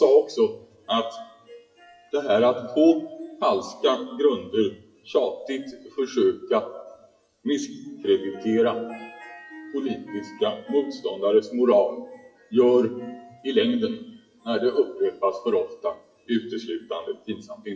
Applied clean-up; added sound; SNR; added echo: classical method WPE with log-MMSE.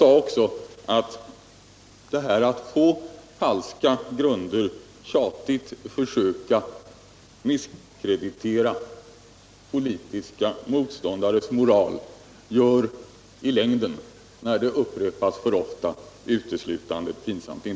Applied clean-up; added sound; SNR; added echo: none; none; none; none.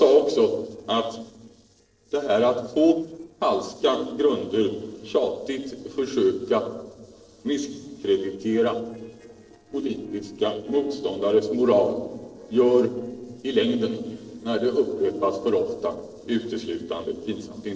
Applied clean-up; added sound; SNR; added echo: neural separator model SepFormer DNS4.